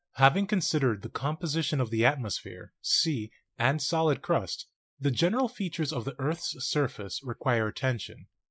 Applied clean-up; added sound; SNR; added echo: neural mask model Resemble Enhance denoiser.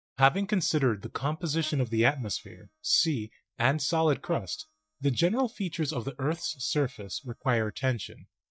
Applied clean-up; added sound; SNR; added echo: neural mask model DeepFilterNet 3.